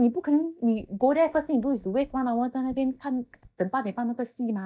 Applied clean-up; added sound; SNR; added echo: neural mask model DeepFilterNet 3.